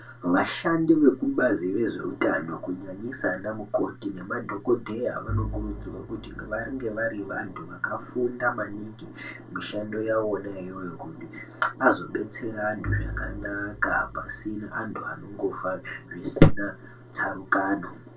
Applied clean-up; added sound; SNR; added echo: none; Bowed string instrument; 10 dB; reverberation time 0.2 s.